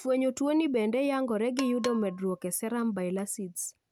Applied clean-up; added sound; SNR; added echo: none; Percussion; 15 dB; none.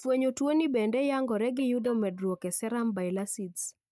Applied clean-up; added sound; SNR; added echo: neural mask model DeepFilterNet 3.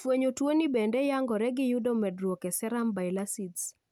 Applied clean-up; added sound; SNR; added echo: none; none; none; none.